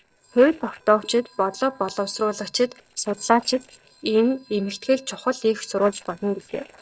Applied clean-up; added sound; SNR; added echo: neural separator model SepFormer DNS4.